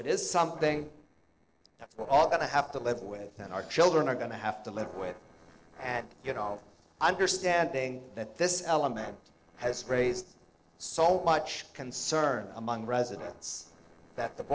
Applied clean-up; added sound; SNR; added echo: neural separator model SepFormer DNS4.